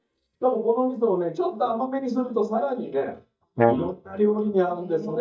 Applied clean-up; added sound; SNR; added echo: neural mask model DeepFilterNet 3.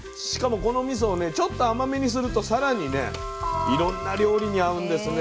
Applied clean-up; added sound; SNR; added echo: none; none; none; none.